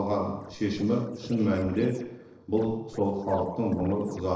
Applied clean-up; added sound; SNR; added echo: neural separator model SepFormer DNS4.